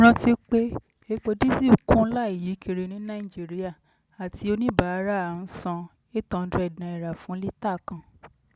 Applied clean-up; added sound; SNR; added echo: none; none; none; none.